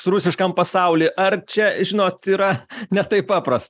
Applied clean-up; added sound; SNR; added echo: none; none; none; none.